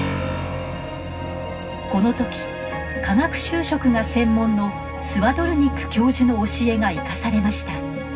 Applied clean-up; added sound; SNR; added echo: none; Keyboard (musical); 15 dB; reverberation time 0.4 s.